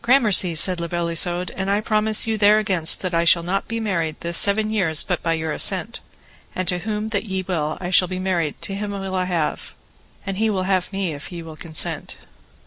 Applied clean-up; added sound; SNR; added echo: none; none; none; none.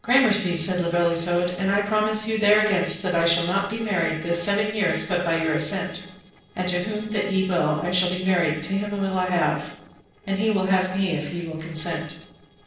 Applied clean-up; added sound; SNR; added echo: neural separator model SepFormer DNS4.